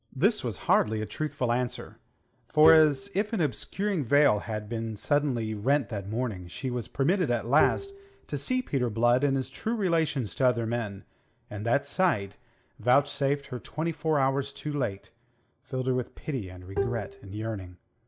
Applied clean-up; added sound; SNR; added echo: none; Bowed string instrument; 7 dB; none.